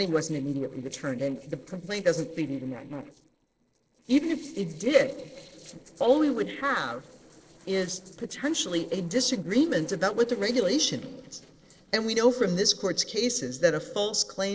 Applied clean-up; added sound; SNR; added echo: neural separator model SepFormer DNS4.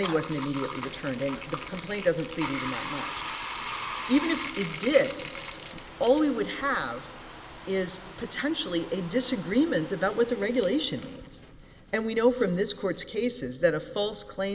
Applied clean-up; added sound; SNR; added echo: none; Bathtub (filling or washing); 9 dB; none.